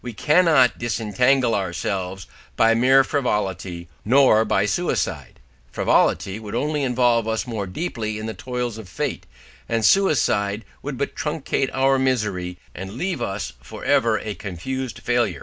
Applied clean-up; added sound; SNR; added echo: none; none; none; none.